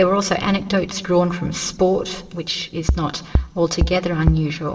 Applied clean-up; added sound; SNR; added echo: none; Bass drum; 2 dB; reverberation time 2.2 s.